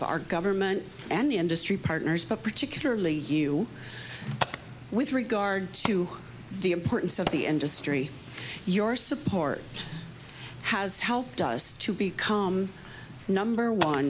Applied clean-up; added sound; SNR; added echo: none; Fire; 13 dB; none.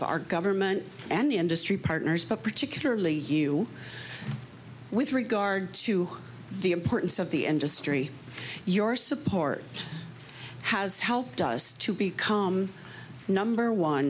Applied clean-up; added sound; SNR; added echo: none; none; none; none.